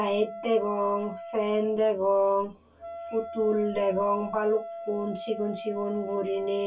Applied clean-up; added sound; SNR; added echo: none; Wind instrument, woodwind instrument; 12 dB; reverberation time 0.1 s.